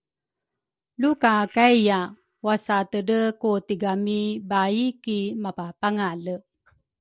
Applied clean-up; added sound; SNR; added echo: neural separator model SepFormer DNS4.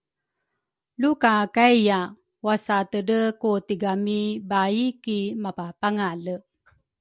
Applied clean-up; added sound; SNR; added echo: none; none; none; none.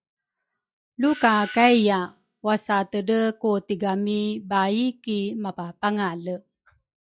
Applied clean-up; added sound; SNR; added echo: classical method log-MMSE.